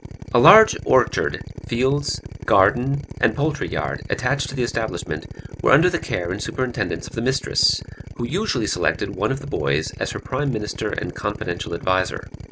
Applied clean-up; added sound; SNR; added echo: none; Drill; 13 dB; none.